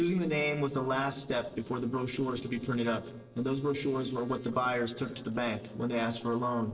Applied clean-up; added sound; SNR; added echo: neural separator model SepFormer DNS4.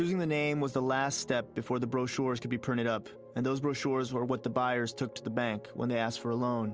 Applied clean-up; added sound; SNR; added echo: none; none; none; none.